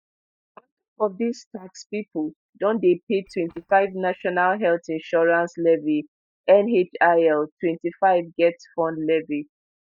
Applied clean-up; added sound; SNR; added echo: neural mask model DeepFilterNet 3.